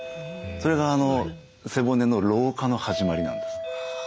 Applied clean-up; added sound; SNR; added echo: none; Doorbell; 10 dB; none.